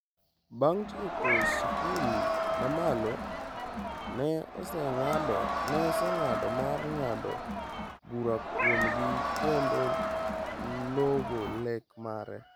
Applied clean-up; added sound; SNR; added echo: none; Meow + Crowd; -2 dB; none.